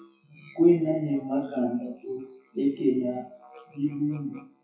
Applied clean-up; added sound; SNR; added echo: classical method WPE with log-MMSE.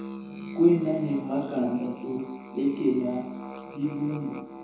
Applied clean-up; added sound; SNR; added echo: none; Musical instrument; 12 dB; reverberation time 1.0 s.